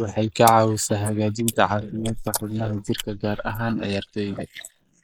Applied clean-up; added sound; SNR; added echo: neural mask model Resemble Enhance denoiser.